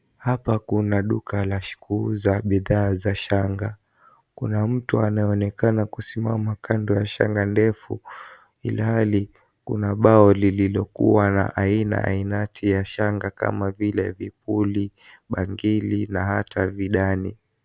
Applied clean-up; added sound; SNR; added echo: none; none; none; none.